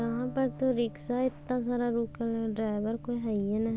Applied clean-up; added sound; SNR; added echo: none; Electric guitar; 17 dB; none.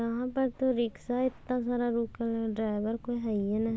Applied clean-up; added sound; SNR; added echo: none; none; none; none.